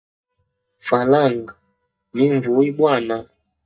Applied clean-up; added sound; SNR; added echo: neural mask model DeepFilterNet 3.